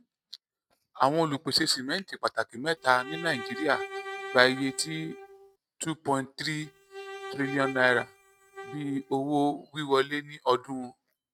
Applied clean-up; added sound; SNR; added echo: neural mask model RNNoise.